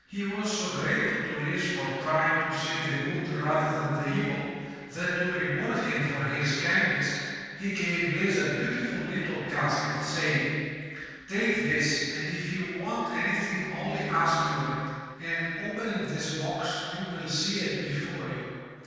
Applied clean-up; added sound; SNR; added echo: neural separator model SepFormer DNS4.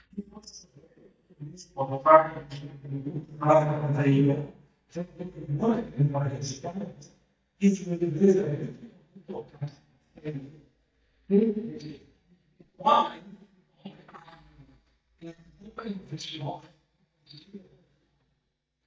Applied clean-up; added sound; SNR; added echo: neural mask model DeepFilterNet 3.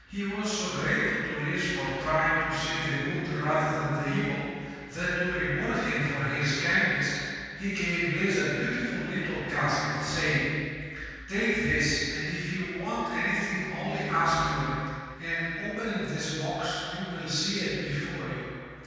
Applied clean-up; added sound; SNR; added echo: none; Bowed string instrument; 11 dB; reverberation time 2.1 s.